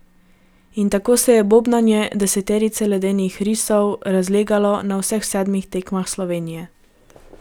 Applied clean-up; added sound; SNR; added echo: none; none; none; none.